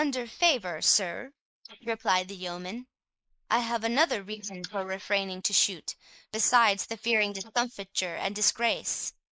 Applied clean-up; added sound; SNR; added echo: neural mask model Resemble Enhance denoiser.